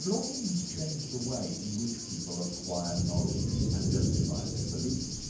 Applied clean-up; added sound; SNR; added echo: none; Thunder / Cricket; -2 dB; reverberation time 0.9 s.